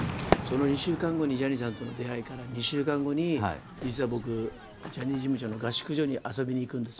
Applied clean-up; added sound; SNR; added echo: none; Crowd / Fireworks; 8 dB; none.